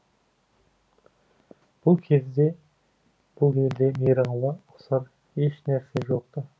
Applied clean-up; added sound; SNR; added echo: none; none; none; none.